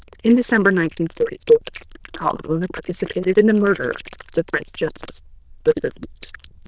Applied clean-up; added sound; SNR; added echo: neural diffusion model UNIVERSE++.